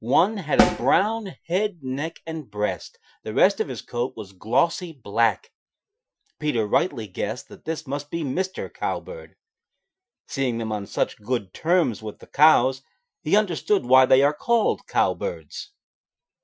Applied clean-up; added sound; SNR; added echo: classical method Wiener filter.